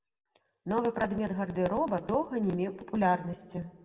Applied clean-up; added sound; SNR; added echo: none; none; none; reverberation time 1.2 s.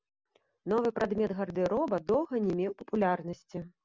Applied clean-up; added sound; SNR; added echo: none; none; none; none.